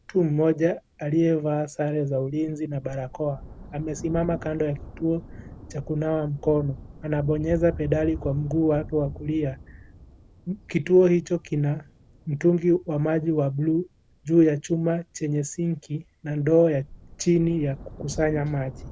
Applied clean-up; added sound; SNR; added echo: none; Thunder; 17 dB; none.